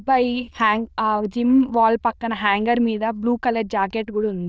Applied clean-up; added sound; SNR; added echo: neural diffusion model UNIVERSE++.